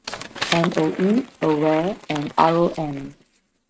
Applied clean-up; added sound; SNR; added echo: neural mask model RNNoise.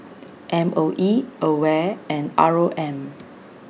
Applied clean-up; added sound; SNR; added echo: none; none; none; none.